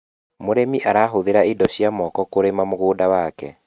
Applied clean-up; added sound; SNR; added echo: neural mask model RNNoise.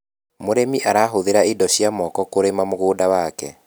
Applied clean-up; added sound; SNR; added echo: none; none; none; none.